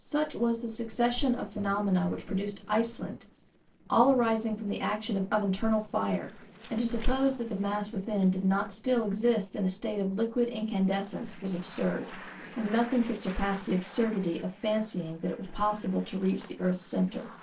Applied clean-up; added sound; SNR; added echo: neural separator model SepFormer DNS4.